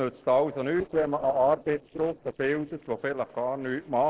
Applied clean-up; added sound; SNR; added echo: neural separator model SepFormer DNS4.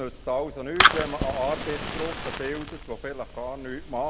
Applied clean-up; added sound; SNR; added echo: none; Fire; -2 dB; none.